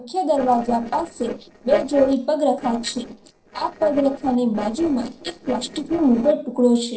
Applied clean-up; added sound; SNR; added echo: neural separator model SepFormer DNS4.